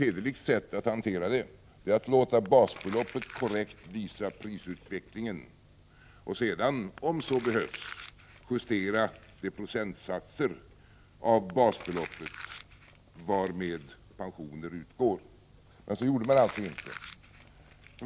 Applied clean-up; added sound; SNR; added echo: none; Crumpling, crinkling; 19 dB; none.